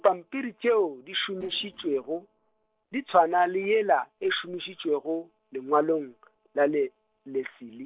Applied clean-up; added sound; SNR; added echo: neural separator model SepFormer DNS4.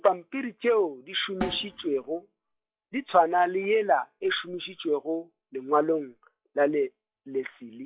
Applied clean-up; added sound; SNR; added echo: classical method log-MMSE.